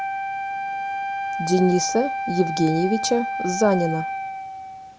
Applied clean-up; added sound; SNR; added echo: none; Wind instrument, woodwind instrument; 4 dB; none.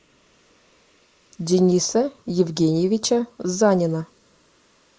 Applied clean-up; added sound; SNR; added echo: neural mask model Resemble Enhance denoiser.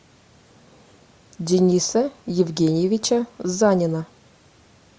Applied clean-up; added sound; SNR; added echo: none; none; none; none.